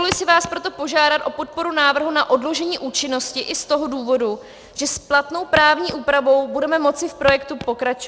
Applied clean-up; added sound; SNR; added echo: none; Walk, footsteps; 9 dB; none.